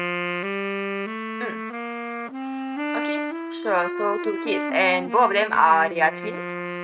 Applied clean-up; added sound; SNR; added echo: neural mask model RNNoise.